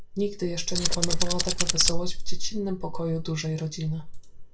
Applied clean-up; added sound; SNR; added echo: none; Tools; 3 dB; reverberation time 0.2 s.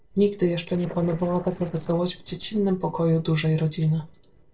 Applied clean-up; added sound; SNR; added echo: neural separator model SepFormer DNS4.